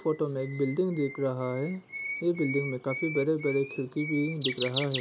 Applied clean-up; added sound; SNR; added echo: none; Bird; 9 dB; none.